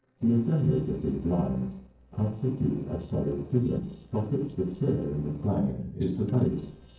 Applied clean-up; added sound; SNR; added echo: neural separator model SepFormer DNS4.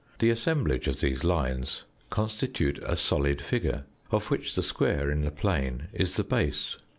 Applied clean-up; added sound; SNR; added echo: none; none; none; none.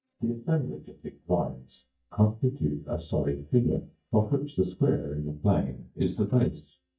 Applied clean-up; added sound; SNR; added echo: neural mask model DeepFilterNet 3.